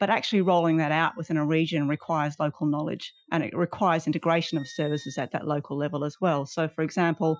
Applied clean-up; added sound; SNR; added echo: classical method Wiener filter.